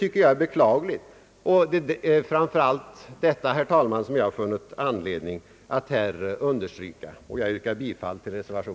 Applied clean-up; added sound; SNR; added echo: none; none; none; none.